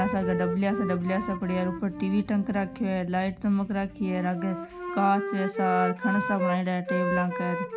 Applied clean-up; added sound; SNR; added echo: none; Wind instrument, woodwind instrument; 6 dB; none.